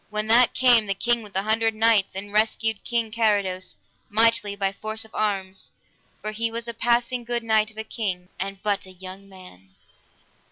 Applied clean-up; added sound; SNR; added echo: none; none; none; none.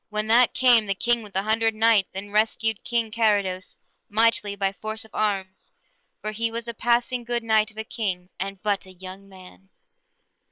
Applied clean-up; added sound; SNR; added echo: neural separator model SepFormer WHAM!.